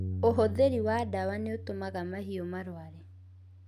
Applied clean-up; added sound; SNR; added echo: none; Bass guitar; 8 dB; none.